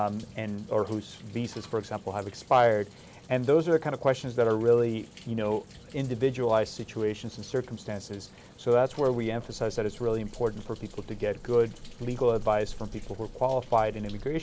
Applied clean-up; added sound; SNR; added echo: none; Thunder + Printer; 18 dB; none.